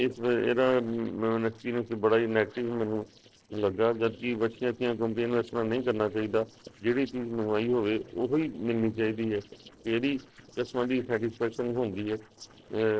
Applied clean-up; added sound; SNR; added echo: neural separator model SepFormer DNS4.